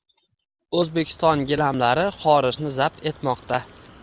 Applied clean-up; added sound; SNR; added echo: none; none; none; none.